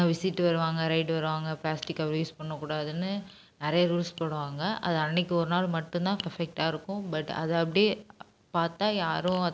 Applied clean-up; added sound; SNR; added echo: none; none; none; none.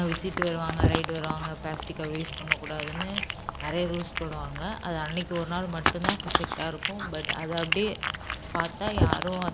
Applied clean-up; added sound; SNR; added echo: none; Cat; -2 dB; none.